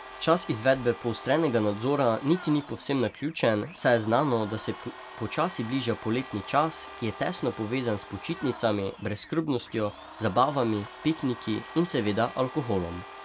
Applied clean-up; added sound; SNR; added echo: none; Domestic sounds, home sounds; 15 dB; none.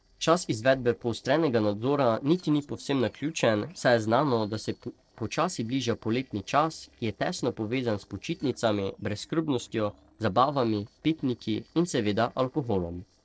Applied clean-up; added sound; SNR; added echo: neural separator model SepFormer DNS4.